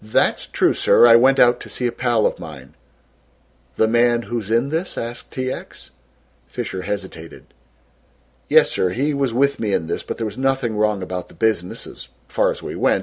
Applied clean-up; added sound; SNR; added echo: none; none; none; none.